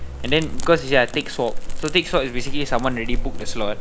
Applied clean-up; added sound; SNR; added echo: none; Crackle; 1 dB; none.